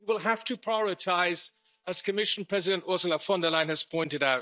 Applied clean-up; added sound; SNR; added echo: neural mask model DeepFilterNet 3.